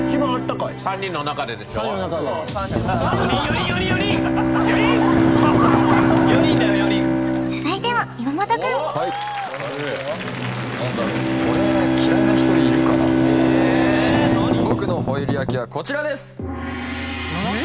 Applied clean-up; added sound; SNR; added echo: none; Strum + Bowed string instrument; -3 dB; none.